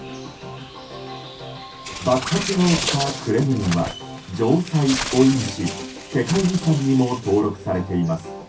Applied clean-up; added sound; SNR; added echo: none; Bird; 10 dB; reverberation time 0.3 s.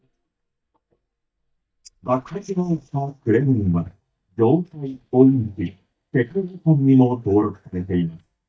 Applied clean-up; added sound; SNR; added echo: neural mask model DeepFilterNet 3.